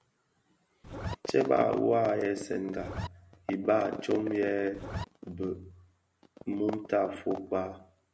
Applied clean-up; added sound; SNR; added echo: none; Zipper (clothing); 6 dB; none.